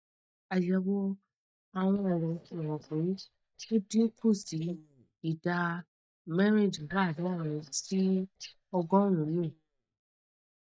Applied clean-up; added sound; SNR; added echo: neural mask model DeepFilterNet 3.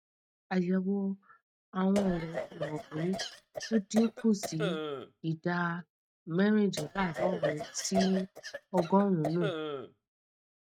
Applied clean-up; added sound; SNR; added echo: neural mask model RNNoise.